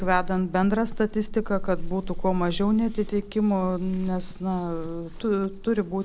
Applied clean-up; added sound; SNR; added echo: none; Chewing, mastication / Livestock, farm animals, working animals; 7 dB; none.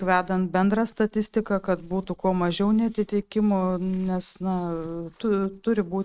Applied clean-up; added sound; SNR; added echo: neural mask model RNNoise.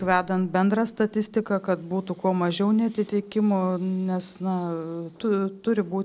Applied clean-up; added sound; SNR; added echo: none; none; none; none.